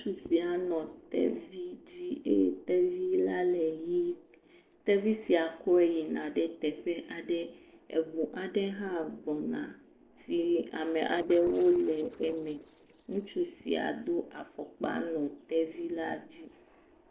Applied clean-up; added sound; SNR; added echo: neural separator model SepFormer DNS4.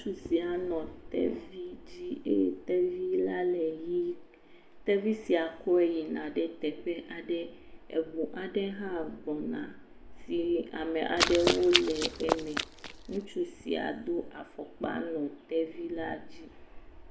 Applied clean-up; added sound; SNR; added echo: none; Run; 0 dB; reverberation time 1.8 s.